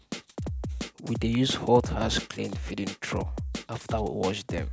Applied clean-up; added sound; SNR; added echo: none; Drum kit; 5 dB; none.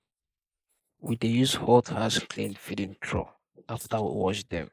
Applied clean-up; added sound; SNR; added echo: neural mask model Resemble Enhance denoiser.